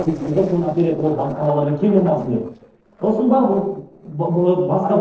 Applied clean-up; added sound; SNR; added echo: neural separator model SepFormer DNS4.